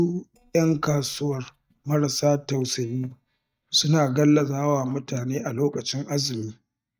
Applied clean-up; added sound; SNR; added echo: neural mask model DeepFilterNet 3.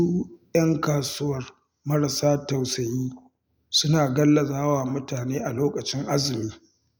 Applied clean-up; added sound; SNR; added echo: none; none; none; none.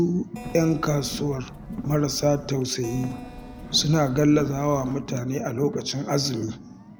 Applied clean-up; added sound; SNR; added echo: none; Keyboard (musical) + Car; 12 dB; none.